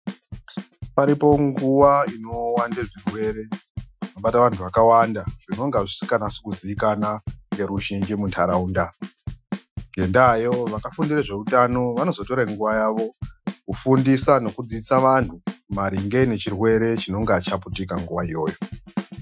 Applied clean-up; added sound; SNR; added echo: classical method Wiener filter.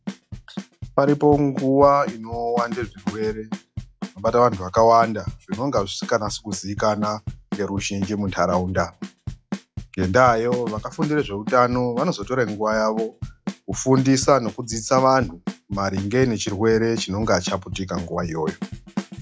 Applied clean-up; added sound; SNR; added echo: classical method log-MMSE.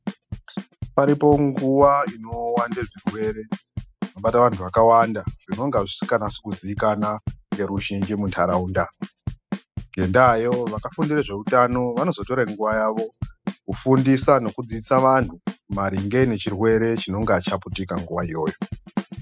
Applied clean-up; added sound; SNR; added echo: classical method spectral subtraction.